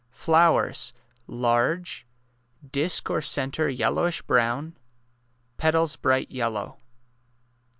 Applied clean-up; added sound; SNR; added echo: none; none; none; none.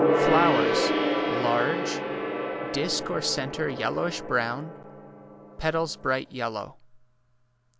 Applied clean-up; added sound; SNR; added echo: none; Gong; -1 dB; none.